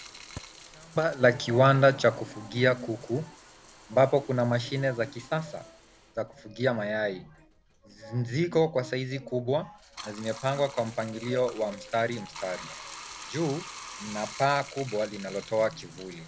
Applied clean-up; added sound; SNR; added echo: none; Bathtub (filling or washing); 19 dB; none.